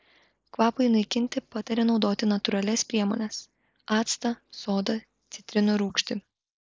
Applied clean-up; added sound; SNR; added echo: neural mask model Resemble Enhance denoiser.